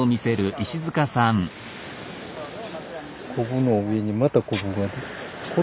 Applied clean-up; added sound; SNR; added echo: none; none; none; none.